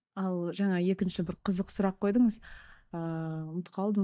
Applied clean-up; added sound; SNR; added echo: neural mask model DeepFilterNet 3.